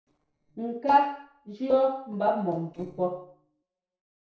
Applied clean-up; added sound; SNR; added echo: neural separator model SepFormer DNS4.